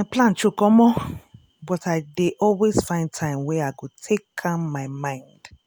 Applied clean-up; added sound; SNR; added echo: none; none; none; none.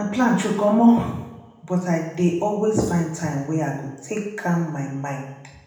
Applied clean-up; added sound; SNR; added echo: none; none; none; reverberation time 0.8 s.